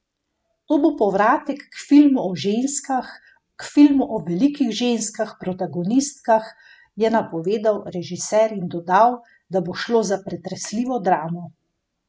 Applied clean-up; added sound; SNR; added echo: none; none; none; none.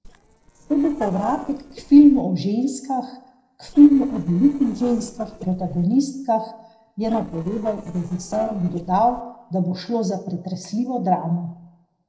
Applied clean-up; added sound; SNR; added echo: neural separator model SepFormer DNS4.